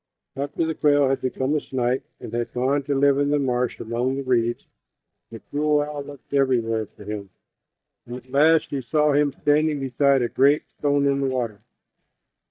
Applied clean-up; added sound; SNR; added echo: neural mask model DeepFilterNet 3.